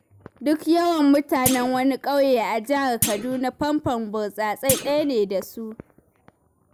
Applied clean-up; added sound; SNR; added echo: none; Thump, thud; 9 dB; none.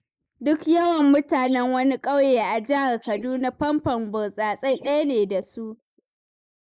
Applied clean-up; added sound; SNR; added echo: neural mask model Resemble Enhance denoiser.